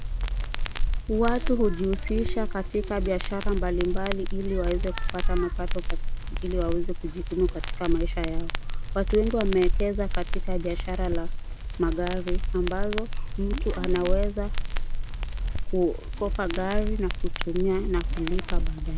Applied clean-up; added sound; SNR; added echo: none; Crackle; -3 dB; none.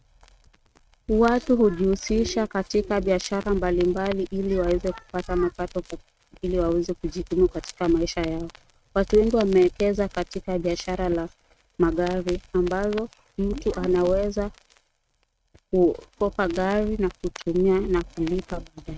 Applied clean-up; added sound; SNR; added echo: neural mask model RNNoise.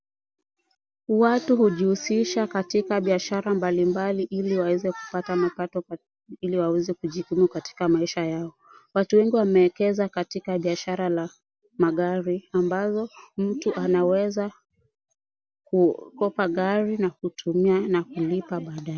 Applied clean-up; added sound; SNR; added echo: none; none; none; none.